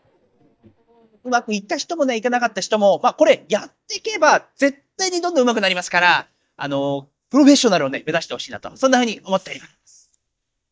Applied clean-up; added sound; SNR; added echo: neural mask model DeepFilterNet 3.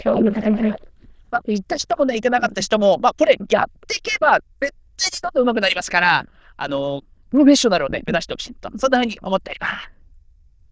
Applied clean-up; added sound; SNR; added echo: neural diffusion model UNIVERSE++.